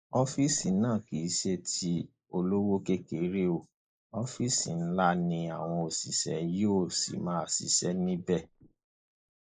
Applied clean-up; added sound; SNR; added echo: neural mask model Resemble Enhance denoiser.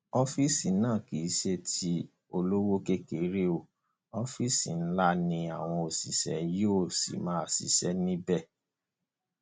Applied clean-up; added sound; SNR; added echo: none; none; none; none.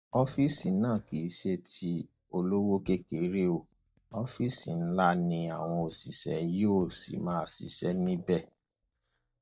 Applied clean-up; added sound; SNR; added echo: neural mask model DeepFilterNet 3.